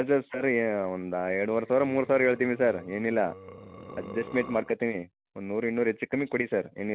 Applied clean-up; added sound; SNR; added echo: none; Burping, eructation; 17 dB; none.